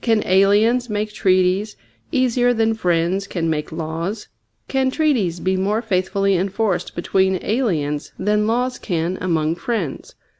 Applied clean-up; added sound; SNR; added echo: none; none; none; none.